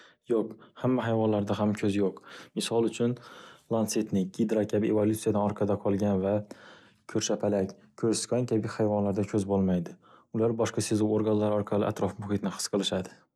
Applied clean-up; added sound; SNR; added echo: none; none; none; none.